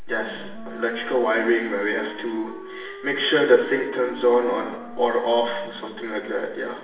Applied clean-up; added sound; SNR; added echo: none; Wind instrument, woodwind instrument; 16 dB; reverberation time 0.9 s.